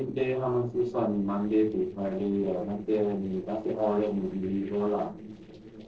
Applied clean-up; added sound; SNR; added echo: neural separator model SepFormer DNS4.